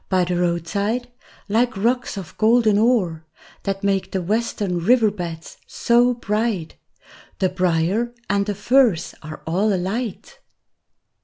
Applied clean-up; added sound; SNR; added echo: none; none; none; none.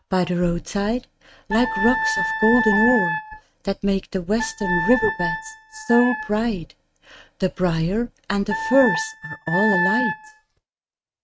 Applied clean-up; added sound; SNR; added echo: neural mask model RNNoise.